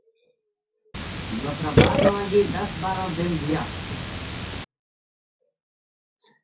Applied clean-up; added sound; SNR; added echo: none; Burping, eructation; -4 dB; reverberation time 0.3 s.